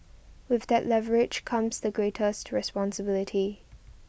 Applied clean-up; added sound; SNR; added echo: none; none; none; none.